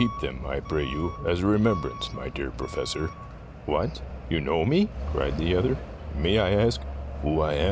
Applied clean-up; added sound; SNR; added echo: none; Alarm / Truck; 9 dB; none.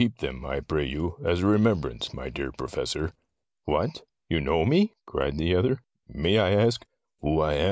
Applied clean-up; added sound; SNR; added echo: none; none; none; none.